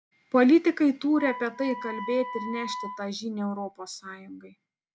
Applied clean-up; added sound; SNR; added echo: none; Wind instrument, woodwind instrument; 13 dB; none.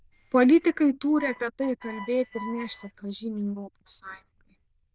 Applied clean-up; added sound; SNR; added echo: neural diffusion model UNIVERSE++.